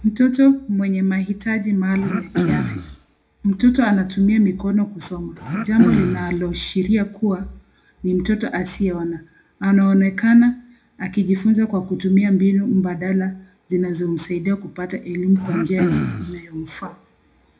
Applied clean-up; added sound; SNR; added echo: none; Cough; 4 dB; reverberation time 0.2 s.